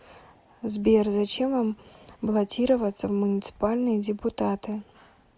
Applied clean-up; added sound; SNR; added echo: none; none; none; none.